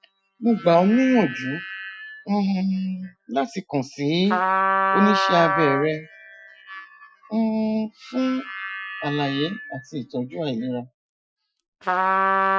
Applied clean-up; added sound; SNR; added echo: classical method Wiener filter.